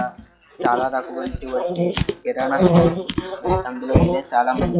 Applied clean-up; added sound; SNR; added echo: classical method log-MMSE.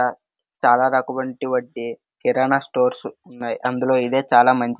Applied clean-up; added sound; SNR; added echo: none; none; none; none.